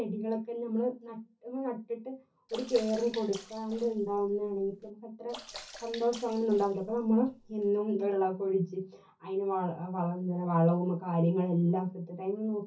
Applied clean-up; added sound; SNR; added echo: none; Sink (filling or washing) / Water / Splash, splatter; 18 dB; reverberation time 0.3 s.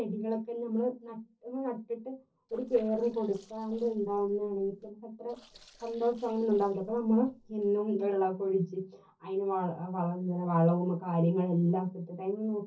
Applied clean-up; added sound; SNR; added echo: neural separator model SepFormer DNS4.